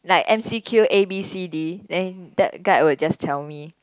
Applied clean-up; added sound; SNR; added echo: none; none; none; none.